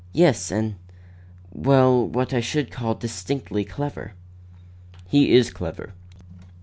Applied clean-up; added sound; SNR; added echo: none; none; none; none.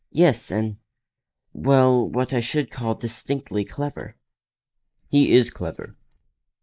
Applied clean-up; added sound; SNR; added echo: neural mask model Resemble Enhance denoiser.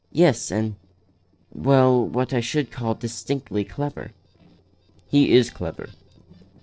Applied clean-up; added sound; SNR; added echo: neural separator model SepFormer DNS4.